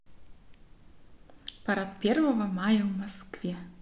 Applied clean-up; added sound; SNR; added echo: none; none; none; none.